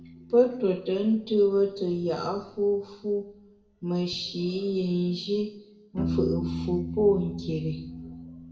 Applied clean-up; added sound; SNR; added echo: none; Piano; 10 dB; reverberation time 0.6 s.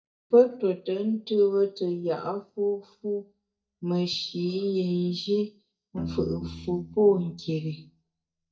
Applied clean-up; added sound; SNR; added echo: neural mask model DeepFilterNet 3.